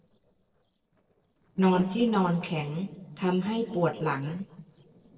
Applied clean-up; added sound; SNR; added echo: neural separator model SepFormer DNS4.